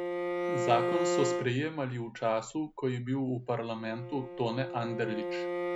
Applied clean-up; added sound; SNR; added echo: none; Bowed string instrument; 2 dB; none.